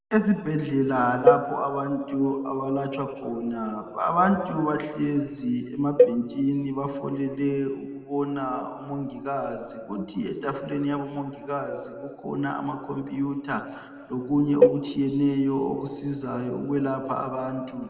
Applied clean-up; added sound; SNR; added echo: none; Cowbell; -1 dB; reverberation time 1.7 s.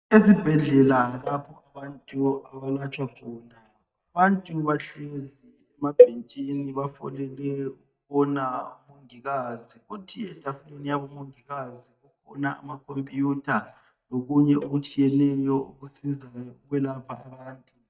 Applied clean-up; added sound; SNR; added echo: neural mask model DeepFilterNet 3.